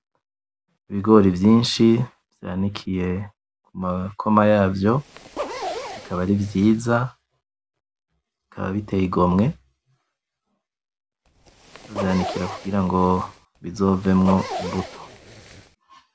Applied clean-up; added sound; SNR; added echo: none; Zipper (clothing); 12 dB; none.